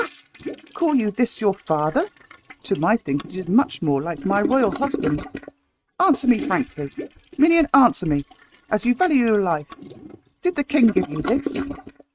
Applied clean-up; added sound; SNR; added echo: neural mask model RNNoise.